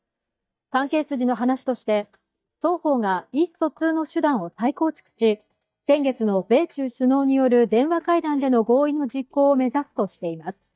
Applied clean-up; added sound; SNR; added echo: neural mask model DeepFilterNet 3.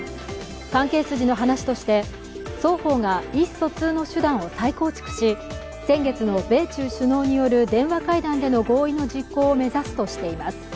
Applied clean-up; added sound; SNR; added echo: none; Wind instrument, woodwind instrument; 19 dB; none.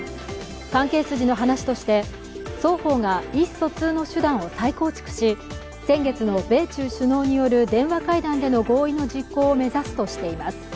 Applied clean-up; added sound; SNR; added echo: none; none; none; none.